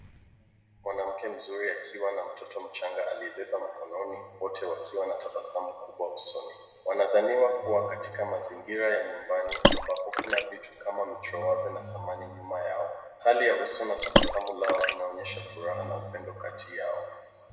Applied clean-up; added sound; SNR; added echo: none; Water / Splash, splatter; -2 dB; reverberation time 1.8 s.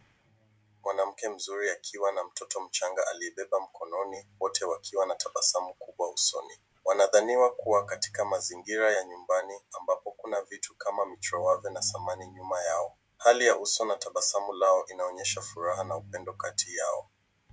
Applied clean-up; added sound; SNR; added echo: none; none; none; none.